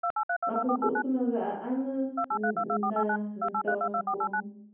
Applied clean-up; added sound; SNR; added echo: none; Telephone; -2 dB; reverberation time 0.7 s.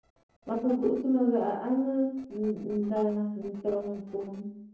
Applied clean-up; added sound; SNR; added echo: neural separator model SepFormer DNS4.